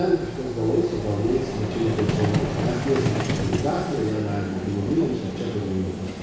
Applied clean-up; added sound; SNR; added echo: none; Vehicle; 3 dB; reverberation time 1.1 s.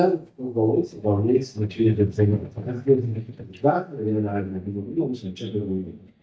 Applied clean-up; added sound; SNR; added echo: neural mask model DeepFilterNet 3.